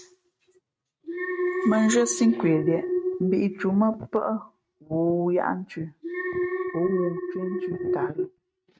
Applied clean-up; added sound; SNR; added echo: neural mask model RNNoise.